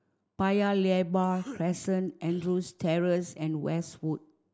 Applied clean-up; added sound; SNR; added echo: neural mask model Resemble Enhance denoiser.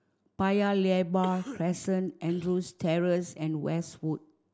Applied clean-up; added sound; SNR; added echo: none; Cough; 17 dB; none.